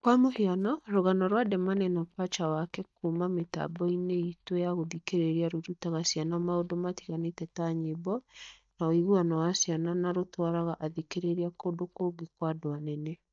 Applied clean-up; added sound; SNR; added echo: neural mask model DeepFilterNet 3.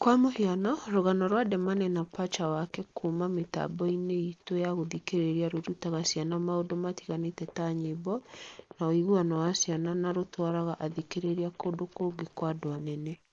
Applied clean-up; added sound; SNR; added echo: neural mask model Resemble Enhance denoiser.